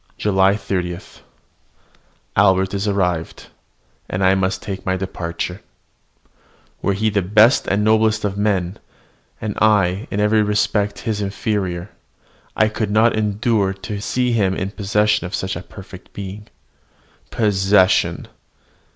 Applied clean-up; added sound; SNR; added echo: none; none; none; none.